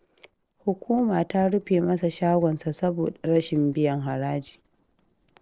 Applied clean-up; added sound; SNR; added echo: neural separator model SepFormer DNS4.